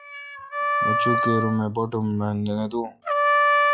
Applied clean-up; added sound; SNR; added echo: classical method log-MMSE.